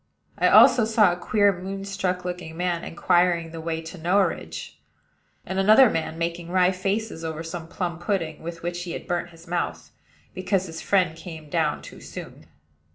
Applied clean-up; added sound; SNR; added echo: none; none; none; none.